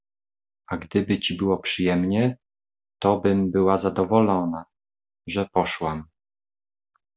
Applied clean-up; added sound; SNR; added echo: none; none; none; none.